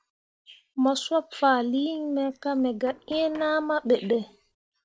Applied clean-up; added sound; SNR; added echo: neural separator model SepFormer DNS4.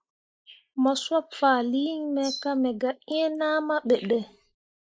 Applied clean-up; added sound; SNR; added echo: neural mask model Resemble Enhance denoiser.